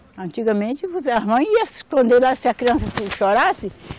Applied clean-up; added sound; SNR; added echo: none; none; none; none.